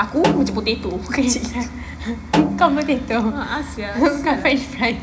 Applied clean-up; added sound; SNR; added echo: none; Snare drum; 6 dB; reverberation time 0.4 s.